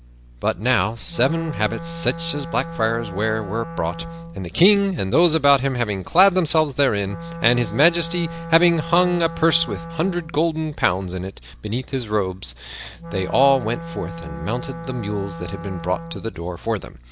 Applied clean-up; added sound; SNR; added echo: none; Wind instrument, woodwind instrument; 13 dB; none.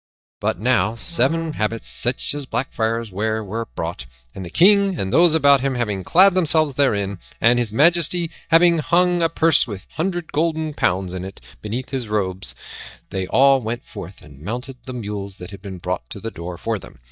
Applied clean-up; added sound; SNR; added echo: neural mask model DeepFilterNet 3.